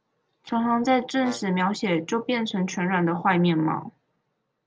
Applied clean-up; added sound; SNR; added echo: none; Brass instrument; 20 dB; none.